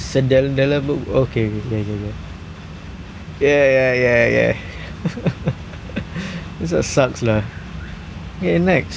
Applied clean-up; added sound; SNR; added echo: none; none; none; none.